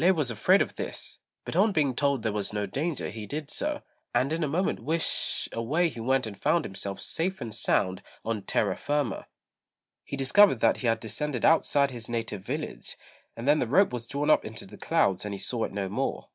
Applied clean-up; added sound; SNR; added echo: none; none; none; none.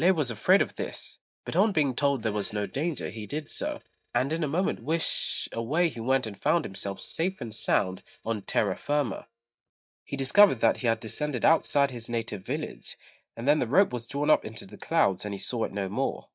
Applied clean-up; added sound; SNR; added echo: neural mask model DeepFilterNet 3.